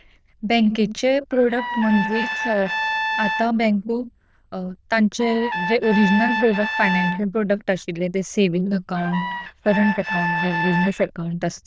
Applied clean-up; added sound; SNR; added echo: neural diffusion model UNIVERSE++.